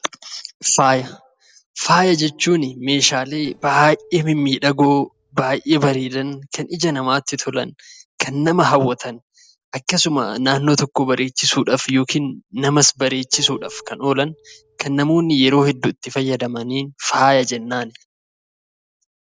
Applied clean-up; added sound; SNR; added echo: neural separator model SepFormer DNS4.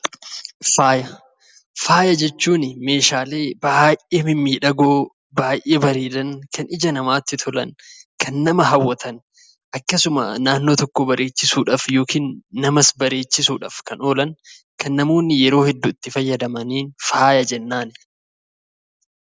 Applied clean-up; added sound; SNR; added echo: none; none; none; none.